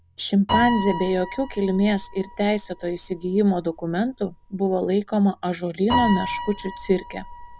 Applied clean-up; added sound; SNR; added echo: none; Piano; 8 dB; none.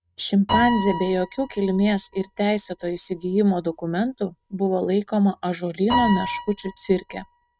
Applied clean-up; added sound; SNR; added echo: neural mask model RNNoise.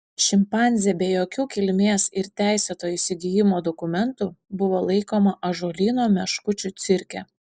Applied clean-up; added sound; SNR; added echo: none; none; none; none.